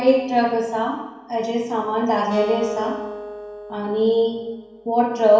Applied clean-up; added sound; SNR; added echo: none; Acoustic guitar; 14 dB; reverberation time 0.9 s.